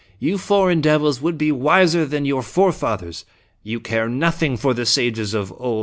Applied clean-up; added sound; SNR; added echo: none; none; none; none.